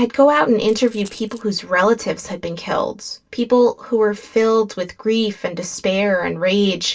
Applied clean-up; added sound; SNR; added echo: neural separator model SepFormer DNS4.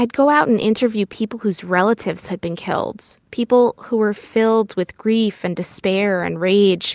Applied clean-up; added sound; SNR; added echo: none; none; none; none.